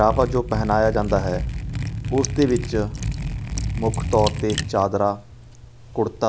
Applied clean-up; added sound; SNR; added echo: none; Liquid; 4 dB; none.